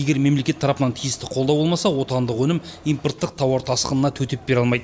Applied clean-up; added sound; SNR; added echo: none; none; none; none.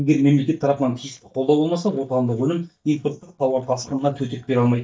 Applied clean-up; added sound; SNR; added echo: neural mask model DeepFilterNet 3.